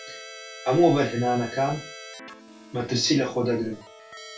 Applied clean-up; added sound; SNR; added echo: none; Keyboard (musical); 17 dB; reverberation time 0.2 s.